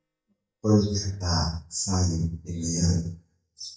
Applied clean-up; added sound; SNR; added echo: neural mask model DeepFilterNet 3.